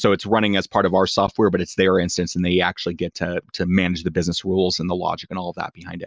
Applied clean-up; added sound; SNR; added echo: none; none; none; none.